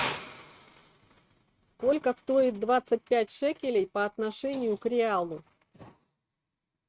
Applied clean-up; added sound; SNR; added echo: neural mask model RNNoise.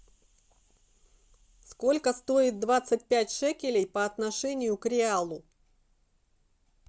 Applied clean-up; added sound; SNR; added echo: none; none; none; none.